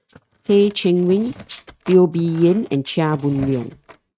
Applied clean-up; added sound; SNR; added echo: neural mask model RNNoise.